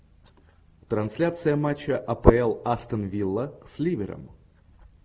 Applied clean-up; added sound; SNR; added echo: none; none; none; none.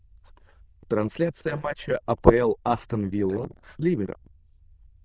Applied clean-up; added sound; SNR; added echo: neural diffusion model UNIVERSE++.